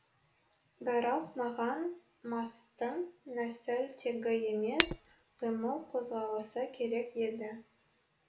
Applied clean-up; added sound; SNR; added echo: none; Shatter; -1 dB; reverberation time 0.4 s.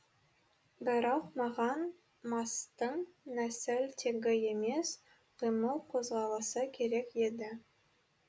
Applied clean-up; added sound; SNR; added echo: none; none; none; none.